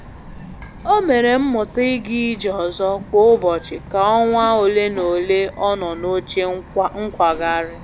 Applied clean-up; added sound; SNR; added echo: none; Bird vocalization, bird call, bird song; 18 dB; none.